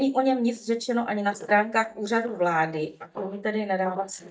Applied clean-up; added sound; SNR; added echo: neural mask model DeepFilterNet 3.